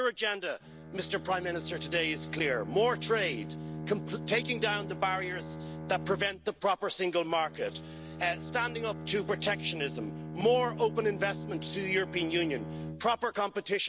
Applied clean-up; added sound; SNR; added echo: none; Bowed string instrument; 9 dB; none.